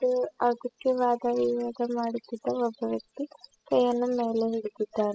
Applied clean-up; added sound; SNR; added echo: classical method spectral subtraction.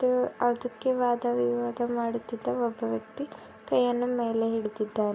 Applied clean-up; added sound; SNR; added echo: none; none; none; none.